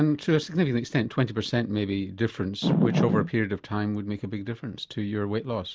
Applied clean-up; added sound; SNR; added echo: none; none; none; none.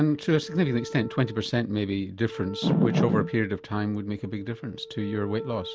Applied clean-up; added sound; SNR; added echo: none; Wind instrument, woodwind instrument; 15 dB; none.